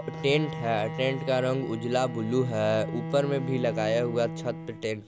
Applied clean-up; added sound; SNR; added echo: none; Bowed string instrument; 8 dB; none.